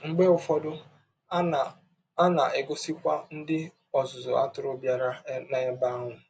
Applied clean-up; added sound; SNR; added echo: none; none; none; none.